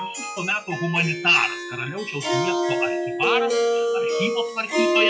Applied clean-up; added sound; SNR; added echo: classical method log-MMSE.